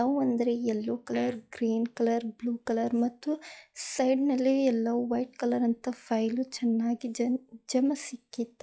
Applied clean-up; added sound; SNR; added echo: classical method log-MMSE.